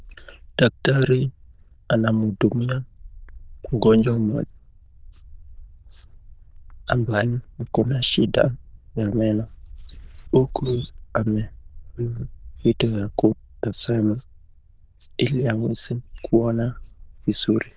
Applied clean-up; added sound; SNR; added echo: neural diffusion model UNIVERSE++.